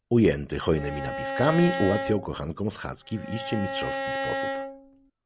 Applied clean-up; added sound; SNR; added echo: none; Bowed string instrument; 6 dB; none.